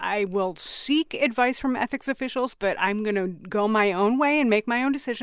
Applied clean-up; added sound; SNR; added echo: none; none; none; none.